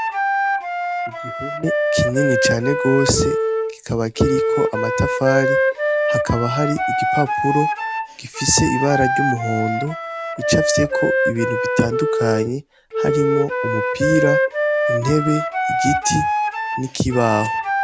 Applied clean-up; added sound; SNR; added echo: none; Wind instrument, woodwind instrument; -1 dB; none.